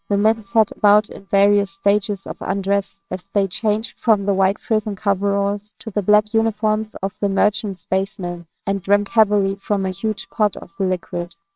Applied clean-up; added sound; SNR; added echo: neural separator model SepFormer WHAMR!.